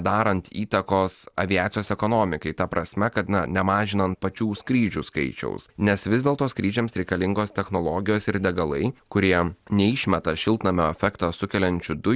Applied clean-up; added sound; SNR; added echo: none; none; none; none.